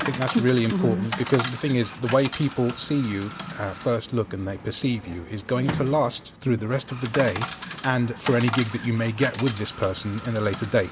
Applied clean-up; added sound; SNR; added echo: none; Coin (dropping) / Chatter; 10 dB; none.